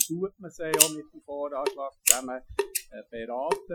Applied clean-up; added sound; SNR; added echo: classical method Wiener filter.